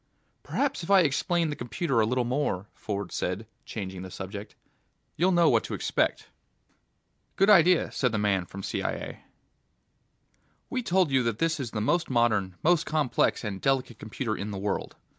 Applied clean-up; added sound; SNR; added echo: none; none; none; none.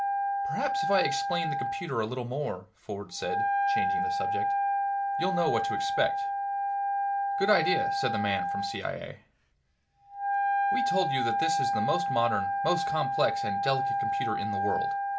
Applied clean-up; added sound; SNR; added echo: none; Wind instrument, woodwind instrument; -3 dB; reverberation time 0.2 s.